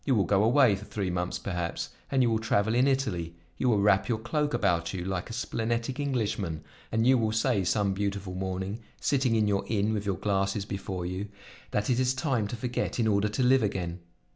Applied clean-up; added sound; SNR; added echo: none; none; none; none.